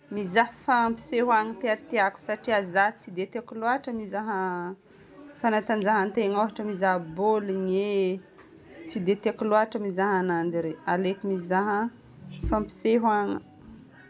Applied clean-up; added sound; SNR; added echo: none; none; none; none.